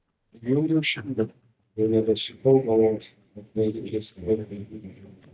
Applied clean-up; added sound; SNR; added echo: neural mask model DeepFilterNet 3.